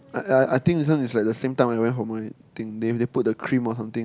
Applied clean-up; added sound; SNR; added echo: none; none; none; none.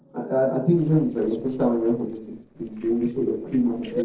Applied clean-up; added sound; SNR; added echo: neural separator model SepFormer DNS4.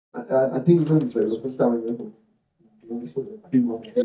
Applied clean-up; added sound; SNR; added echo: neural mask model DeepFilterNet 3.